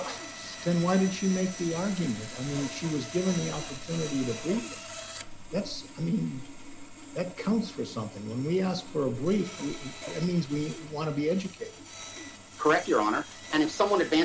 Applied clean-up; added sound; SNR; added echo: none; Sawing; 12 dB; none.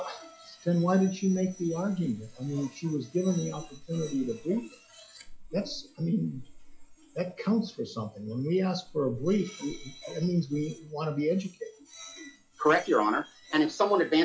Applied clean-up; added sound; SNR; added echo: classical method log-MMSE.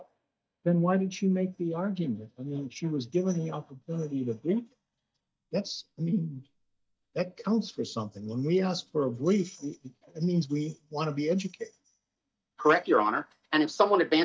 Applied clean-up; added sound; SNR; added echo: neural mask model DeepFilterNet 3.